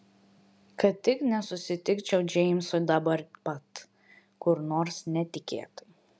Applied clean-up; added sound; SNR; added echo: none; none; none; none.